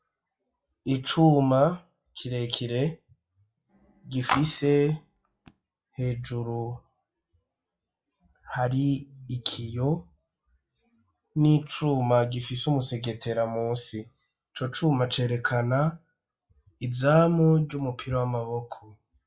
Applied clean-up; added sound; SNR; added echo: classical method log-MMSE.